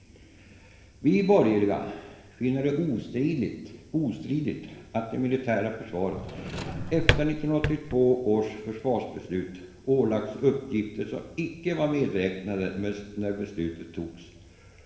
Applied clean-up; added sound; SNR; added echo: none; Drawer open or close; 3 dB; reverberation time 1.2 s.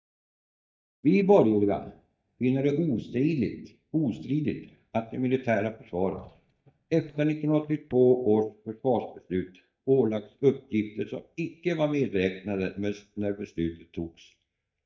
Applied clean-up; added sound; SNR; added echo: neural mask model DeepFilterNet 3.